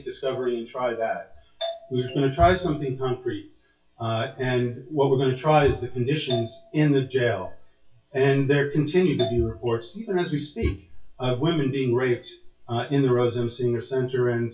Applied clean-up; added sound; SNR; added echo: classical method WPE with log-MMSE.